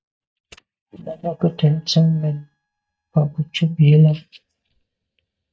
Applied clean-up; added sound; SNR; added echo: neural mask model DeepFilterNet 3.